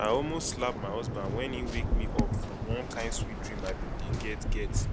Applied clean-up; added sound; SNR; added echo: none; Waves, surf; -3 dB; none.